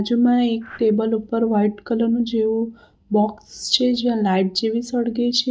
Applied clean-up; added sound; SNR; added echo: neural mask model DeepFilterNet 3.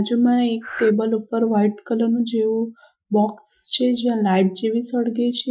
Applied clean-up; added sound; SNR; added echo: classical method Wiener filter.